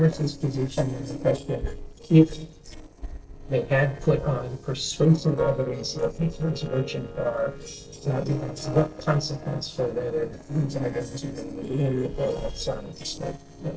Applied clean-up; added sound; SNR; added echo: neural separator model SepFormer DNS4.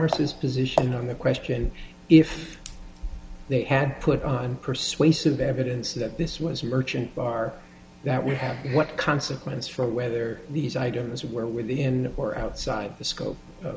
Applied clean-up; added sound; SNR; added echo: none; none; none; none.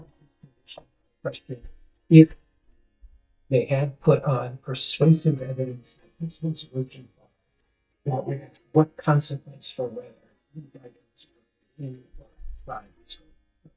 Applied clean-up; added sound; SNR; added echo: neural mask model DeepFilterNet 3.